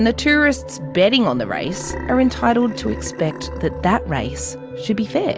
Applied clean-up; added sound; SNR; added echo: none; Burping, eructation; 17 dB; none.